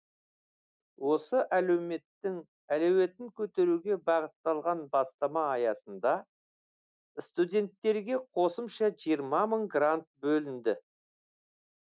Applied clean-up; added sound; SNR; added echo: none; none; none; none.